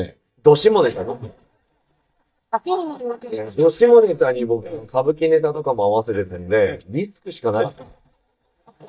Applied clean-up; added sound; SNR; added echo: neural mask model DeepFilterNet 3.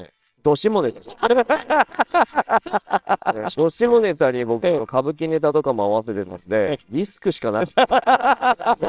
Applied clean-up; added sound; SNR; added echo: neural separator model SepFormer WHAMR!.